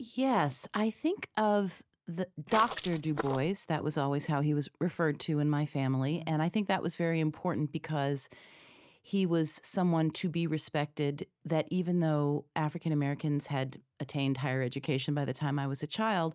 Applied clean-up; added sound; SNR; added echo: neural mask model RNNoise.